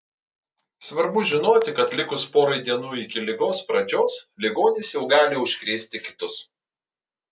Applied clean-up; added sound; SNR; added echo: none; none; none; none.